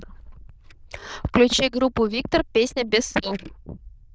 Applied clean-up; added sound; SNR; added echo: neural diffusion model UNIVERSE++.